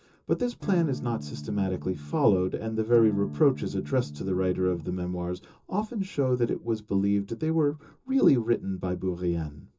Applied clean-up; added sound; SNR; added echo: none; Electric guitar / Strum; 11 dB; reverberation time 0.2 s.